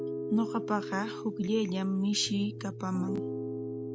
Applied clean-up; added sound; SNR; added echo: none; Piano; 6 dB; none.